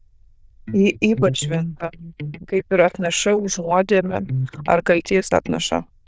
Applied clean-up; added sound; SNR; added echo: neural diffusion model UNIVERSE++.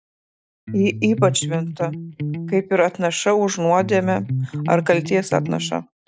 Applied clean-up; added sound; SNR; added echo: none; Electric guitar; 6 dB; none.